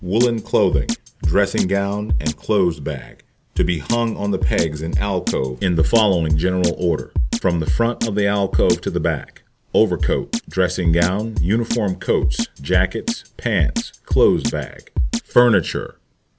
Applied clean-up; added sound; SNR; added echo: none; Drum kit; 3 dB; none.